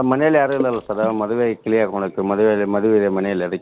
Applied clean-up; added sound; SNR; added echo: none; Water / Splash, splatter; 17 dB; none.